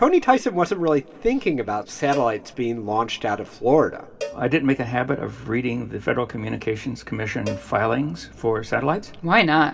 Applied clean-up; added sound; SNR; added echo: none; Cowbell; 18 dB; reverberation time 1.9 s.